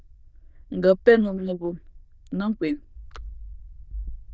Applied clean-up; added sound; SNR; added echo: neural diffusion model UNIVERSE++.